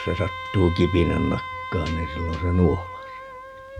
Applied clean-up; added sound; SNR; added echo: none; Wind instrument, woodwind instrument; 10 dB; none.